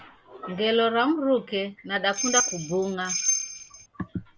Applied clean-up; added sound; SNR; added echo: none; Bell; 1 dB; none.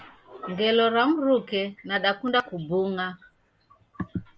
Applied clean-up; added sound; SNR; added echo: none; none; none; none.